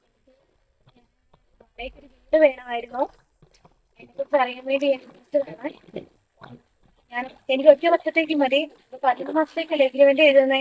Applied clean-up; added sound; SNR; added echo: neural mask model DeepFilterNet 3.